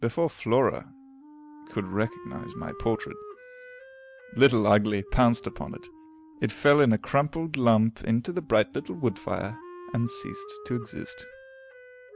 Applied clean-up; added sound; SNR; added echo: none; Wind instrument, woodwind instrument; 18 dB; none.